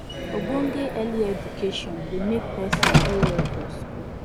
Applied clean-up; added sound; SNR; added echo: none; Slam; -3 dB; none.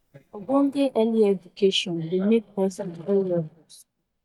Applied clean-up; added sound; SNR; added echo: neural mask model DeepFilterNet 3.